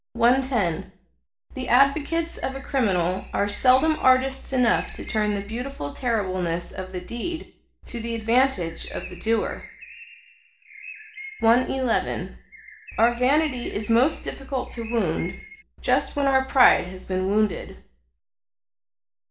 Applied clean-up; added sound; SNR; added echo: none; Bird; 18 dB; reverberation time 0.4 s.